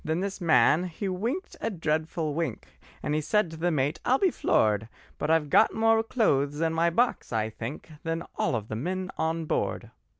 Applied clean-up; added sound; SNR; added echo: none; none; none; none.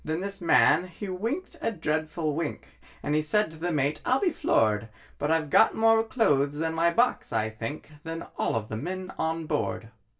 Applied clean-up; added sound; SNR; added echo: none; none; none; reverberation time 0.2 s.